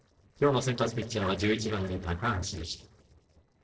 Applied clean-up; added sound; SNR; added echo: neural separator model SepFormer DNS4.